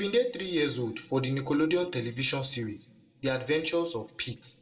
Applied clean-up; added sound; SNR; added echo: none; none; none; reverberation time 1.0 s.